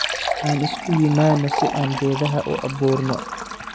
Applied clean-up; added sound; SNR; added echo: none; Fill (with liquid); 5 dB; none.